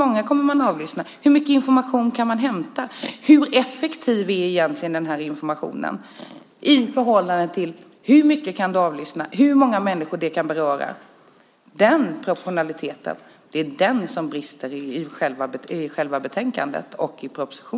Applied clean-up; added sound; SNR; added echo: neural mask model Resemble Enhance denoiser.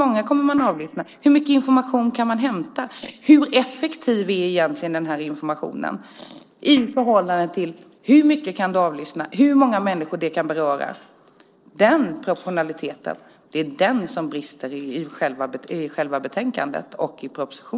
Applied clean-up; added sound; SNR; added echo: neural separator model SepFormer DNS4.